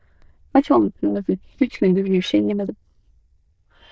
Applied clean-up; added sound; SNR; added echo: neural diffusion model UNIVERSE++.